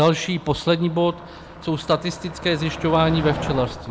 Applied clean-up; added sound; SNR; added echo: none; Motor vehicle (road); 11 dB; none.